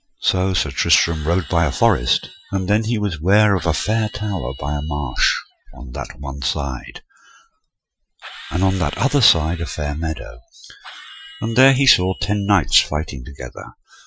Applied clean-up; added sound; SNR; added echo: classical method Wiener filter.